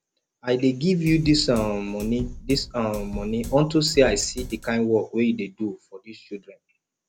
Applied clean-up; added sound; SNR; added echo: none; Drum kit; 12 dB; none.